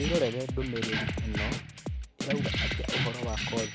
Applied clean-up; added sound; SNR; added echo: none; Keys jangling + Drum kit; -2 dB; none.